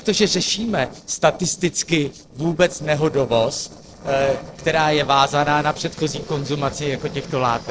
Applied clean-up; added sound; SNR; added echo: neural separator model SepFormer DNS4.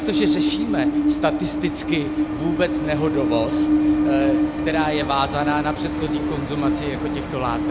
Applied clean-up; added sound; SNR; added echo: none; Train; -3 dB; none.